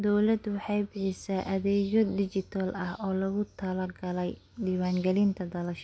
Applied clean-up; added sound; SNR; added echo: none; none; none; none.